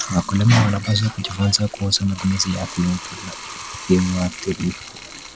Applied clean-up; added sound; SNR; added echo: none; Bathtub (filling or washing); 15 dB; none.